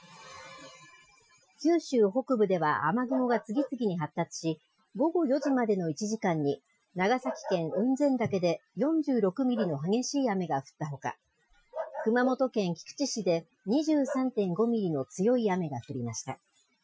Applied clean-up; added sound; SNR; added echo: classical method Wiener filter.